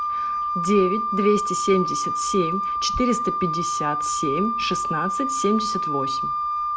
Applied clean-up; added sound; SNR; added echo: none; Wind instrument, woodwind instrument; 0 dB; none.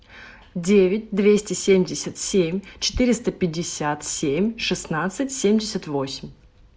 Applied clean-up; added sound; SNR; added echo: none; none; none; none.